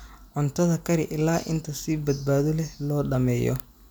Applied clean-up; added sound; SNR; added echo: none; none; none; none.